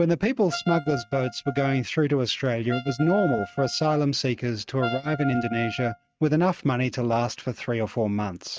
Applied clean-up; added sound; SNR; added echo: neural mask model RNNoise.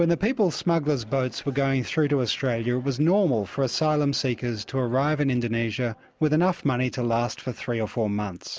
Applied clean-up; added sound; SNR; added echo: none; none; none; none.